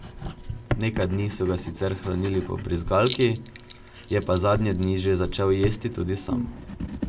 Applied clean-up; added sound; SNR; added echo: none; Writing; 8 dB; none.